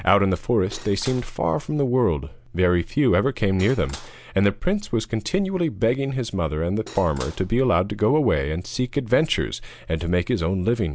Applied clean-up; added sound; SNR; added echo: none; Cutlery, silverware / Dishes, pots, and pans; 18 dB; none.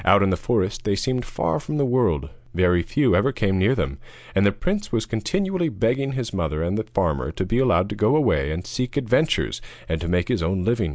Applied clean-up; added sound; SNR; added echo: none; none; none; none.